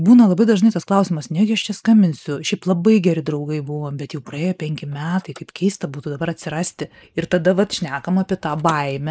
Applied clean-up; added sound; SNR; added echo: neural mask model Resemble Enhance denoiser.